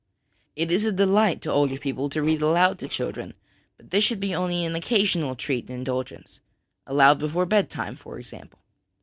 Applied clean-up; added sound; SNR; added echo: neural separator model SepFormer DNS4.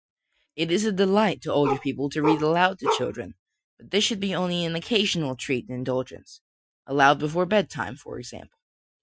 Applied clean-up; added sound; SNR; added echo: classical method Wiener filter.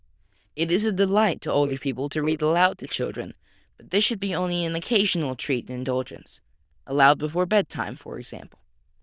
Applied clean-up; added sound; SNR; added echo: neural diffusion model UNIVERSE++.